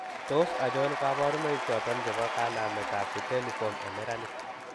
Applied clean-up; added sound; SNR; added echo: none; Applause / Crowd / Cheering; 3 dB; none.